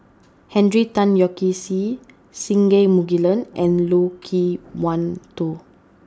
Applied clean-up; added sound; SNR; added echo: none; none; none; none.